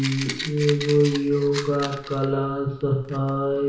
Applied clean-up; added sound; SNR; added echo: none; Fire; 13 dB; reverberation time 0.6 s.